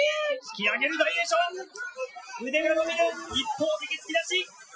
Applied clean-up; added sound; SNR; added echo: classical method Wiener filter.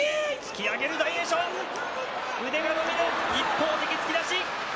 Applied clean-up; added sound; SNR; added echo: none; Acoustic guitar; 16 dB; none.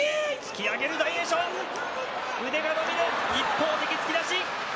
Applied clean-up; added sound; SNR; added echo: none; none; none; none.